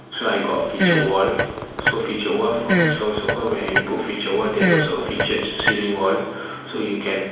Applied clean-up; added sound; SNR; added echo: none; Fart; 0 dB; reverberation time 1.0 s.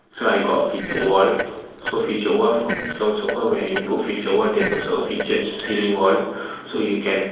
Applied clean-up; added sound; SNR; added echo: neural separator model SepFormer DNS4.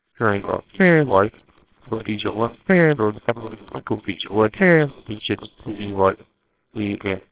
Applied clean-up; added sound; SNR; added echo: neural separator model SepFormer WHAMR!.